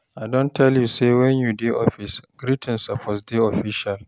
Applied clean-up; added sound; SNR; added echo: none; none; none; none.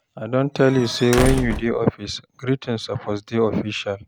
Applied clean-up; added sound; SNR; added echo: none; Squeak / Slam / Wood; 4 dB; none.